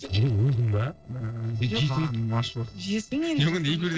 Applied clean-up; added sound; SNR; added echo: neural separator model SepFormer DNS4.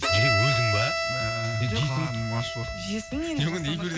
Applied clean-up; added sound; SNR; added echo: none; Bowed string instrument; 1 dB; none.